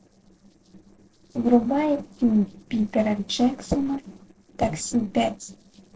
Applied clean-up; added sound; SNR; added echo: neural separator model SepFormer DNS4.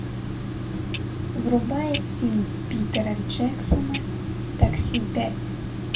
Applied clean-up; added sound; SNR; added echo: none; Clock; 1 dB; reverberation time 0.2 s.